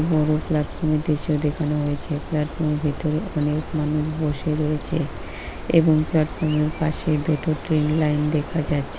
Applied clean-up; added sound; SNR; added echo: none; Bird; 10 dB; none.